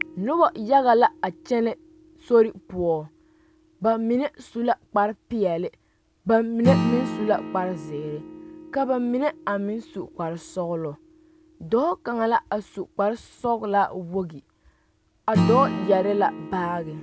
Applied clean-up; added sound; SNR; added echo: none; Acoustic guitar / Strum; 8 dB; none.